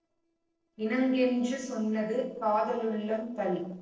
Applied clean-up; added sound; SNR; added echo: neural separator model SepFormer DNS4.